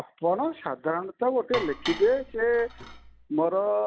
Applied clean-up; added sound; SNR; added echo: none; Dishes, pots, and pans; 11 dB; none.